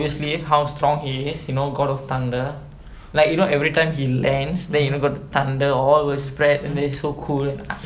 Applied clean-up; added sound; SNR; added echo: none; none; none; none.